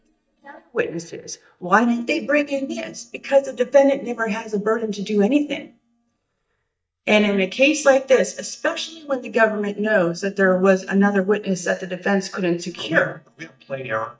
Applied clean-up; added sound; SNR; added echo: neural mask model DeepFilterNet 3.